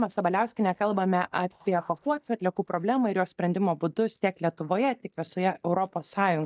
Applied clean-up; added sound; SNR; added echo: neural mask model DeepFilterNet 3.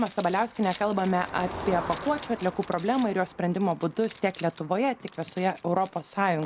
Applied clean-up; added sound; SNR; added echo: none; Motor vehicle (road) + Zipper (clothing); 15 dB; none.